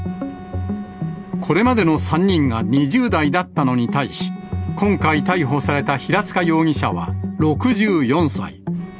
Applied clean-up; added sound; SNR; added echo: none; Wind instrument, woodwind instrument + Engine; 19 dB; none.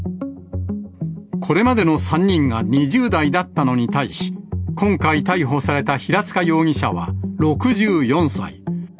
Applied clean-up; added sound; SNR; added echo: none; none; none; none.